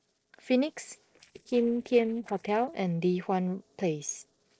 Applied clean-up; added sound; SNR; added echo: neural separator model SepFormer DNS4.